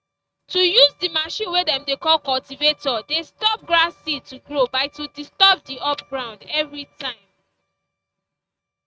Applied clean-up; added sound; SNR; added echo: neural mask model RNNoise.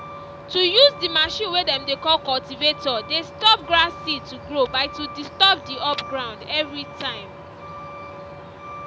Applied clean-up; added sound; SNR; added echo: none; Truck; 14 dB; none.